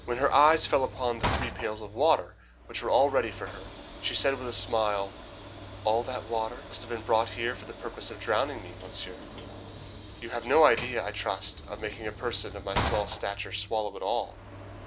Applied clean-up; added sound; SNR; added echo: none; Sliding door / Train; 10 dB; none.